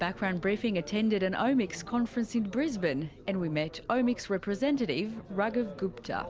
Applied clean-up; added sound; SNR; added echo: none; none; none; none.